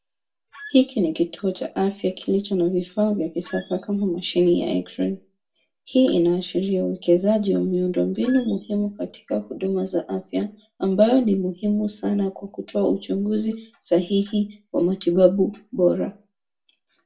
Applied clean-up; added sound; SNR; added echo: none; Squeak; 19 dB; reverberation time 0.2 s.